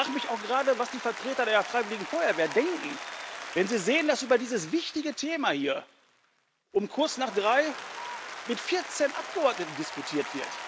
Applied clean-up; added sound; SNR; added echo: none; Applause; 11 dB; none.